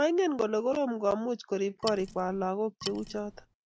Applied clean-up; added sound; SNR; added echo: none; Wood; 14 dB; none.